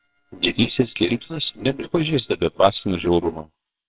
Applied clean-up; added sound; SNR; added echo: neural separator model SepFormer WHAMR!.